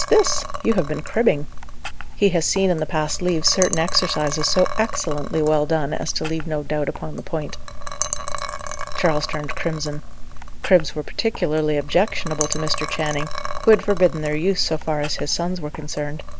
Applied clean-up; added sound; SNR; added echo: none; Liquid; 3 dB; none.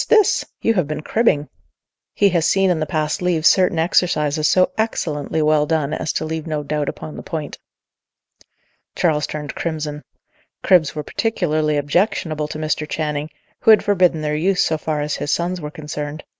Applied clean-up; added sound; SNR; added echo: none; none; none; none.